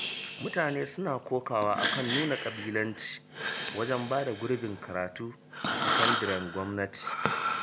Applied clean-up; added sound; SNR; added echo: none; Breathing; 1 dB; none.